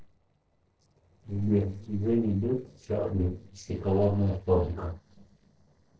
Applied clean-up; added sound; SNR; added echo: neural separator model SepFormer DNS4.